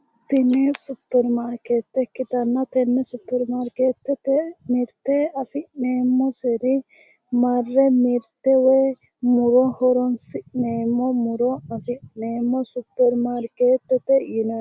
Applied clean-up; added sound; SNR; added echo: none; none; none; none.